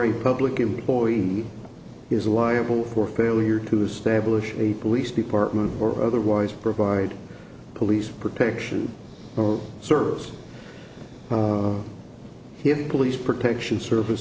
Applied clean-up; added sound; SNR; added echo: none; none; none; none.